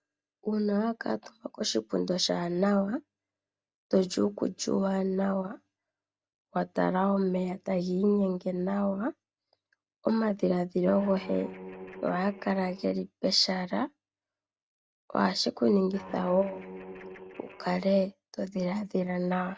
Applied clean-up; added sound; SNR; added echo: none; Guitar; 14 dB; none.